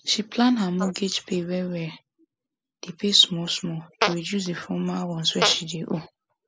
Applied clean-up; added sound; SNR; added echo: neural mask model Resemble Enhance denoiser.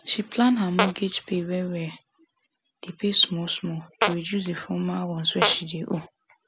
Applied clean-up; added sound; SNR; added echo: none; Fart; 5 dB; none.